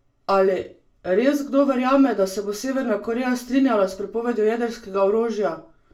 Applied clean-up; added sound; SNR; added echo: none; none; none; reverberation time 0.3 s.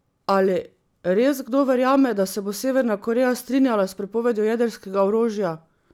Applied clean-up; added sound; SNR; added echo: none; none; none; none.